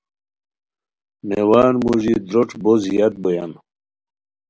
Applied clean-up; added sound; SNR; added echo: none; none; none; none.